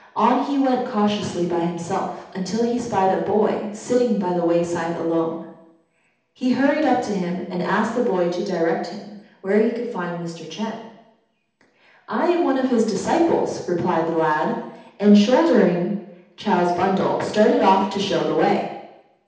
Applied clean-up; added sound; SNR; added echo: none; none; none; reverberation time 0.8 s.